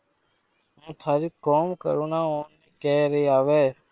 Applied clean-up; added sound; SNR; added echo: neural separator model SepFormer WHAM!.